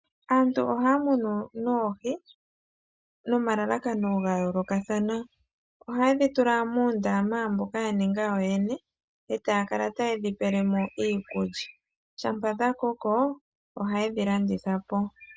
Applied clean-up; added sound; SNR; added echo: none; none; none; none.